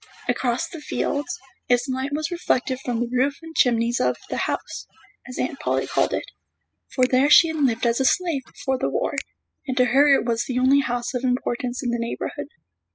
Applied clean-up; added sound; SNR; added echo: classical method spectral subtraction.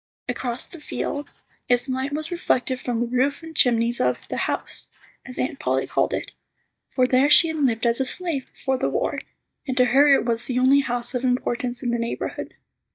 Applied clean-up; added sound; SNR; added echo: neural mask model DeepFilterNet 3.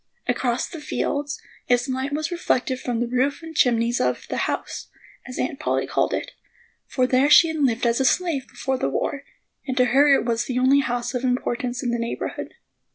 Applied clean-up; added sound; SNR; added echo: none; none; none; none.